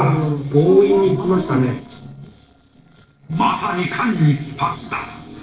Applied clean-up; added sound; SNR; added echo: neural separator model SepFormer DNS4.